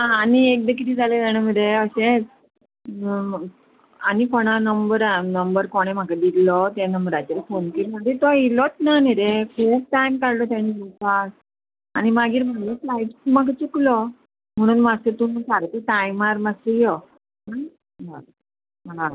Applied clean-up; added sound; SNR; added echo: none; none; none; none.